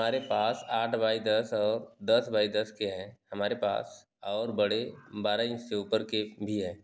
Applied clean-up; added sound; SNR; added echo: none; none; none; none.